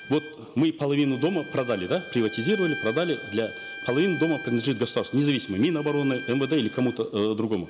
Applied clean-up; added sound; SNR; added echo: none; Bowed string instrument; 14 dB; none.